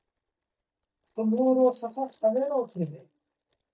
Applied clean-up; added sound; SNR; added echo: neural mask model DeepFilterNet 3.